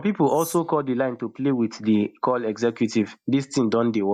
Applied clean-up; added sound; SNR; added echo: neural mask model DeepFilterNet 3.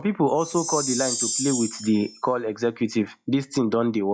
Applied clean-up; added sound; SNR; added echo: classical method log-MMSE.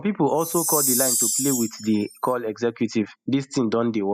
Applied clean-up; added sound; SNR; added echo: classical method spectral subtraction.